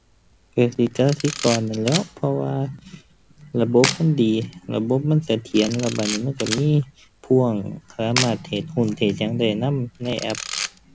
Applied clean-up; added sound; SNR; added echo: none; Camera; 11 dB; none.